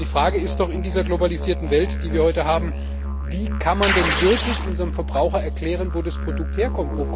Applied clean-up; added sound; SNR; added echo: none; Tearing + Musical instrument; 1 dB; none.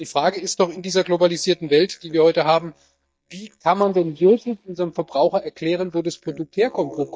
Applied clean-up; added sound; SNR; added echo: neural mask model DeepFilterNet 3.